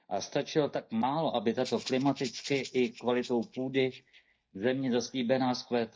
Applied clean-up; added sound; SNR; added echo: neural mask model DeepFilterNet 3.